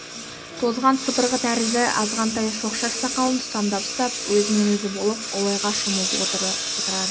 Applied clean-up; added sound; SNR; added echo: none; Engine; 4 dB; none.